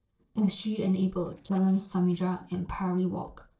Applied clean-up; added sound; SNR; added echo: neural separator model SepFormer DNS4.